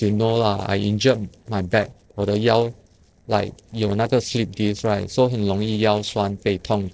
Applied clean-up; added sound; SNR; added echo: neural separator model SepFormer DNS4.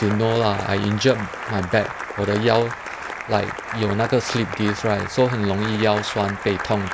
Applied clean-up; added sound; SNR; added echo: none; Applause; 9 dB; none.